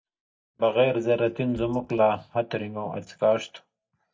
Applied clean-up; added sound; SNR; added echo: neural mask model DeepFilterNet 3.